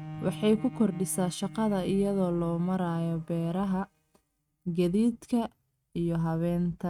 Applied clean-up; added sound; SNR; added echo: neural mask model RNNoise.